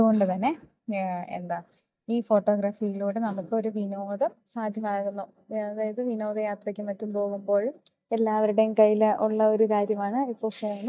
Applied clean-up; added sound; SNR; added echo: neural mask model DeepFilterNet 3.